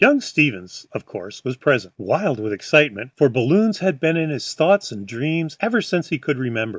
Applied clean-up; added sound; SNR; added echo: none; none; none; none.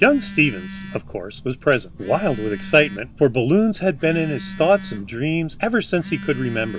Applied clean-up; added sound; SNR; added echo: none; Telephone; 14 dB; none.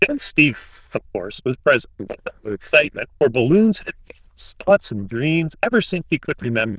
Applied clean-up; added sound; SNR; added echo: neural diffusion model UNIVERSE++.